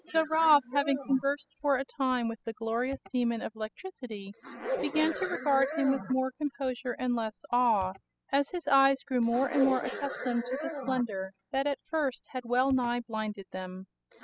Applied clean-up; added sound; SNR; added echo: classical method spectral subtraction.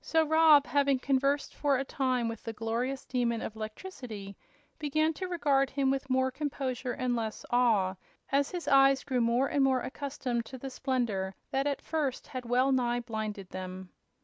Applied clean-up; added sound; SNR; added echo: none; none; none; none.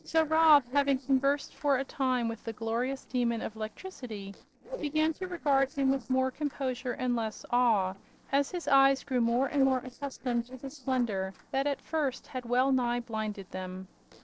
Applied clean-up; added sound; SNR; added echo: neural separator model SepFormer DNS4.